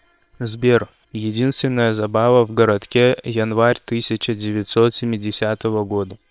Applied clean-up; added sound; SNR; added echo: neural separator model SepFormer WHAM!.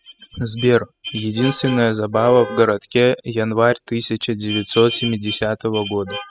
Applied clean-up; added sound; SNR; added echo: classical method spectral subtraction.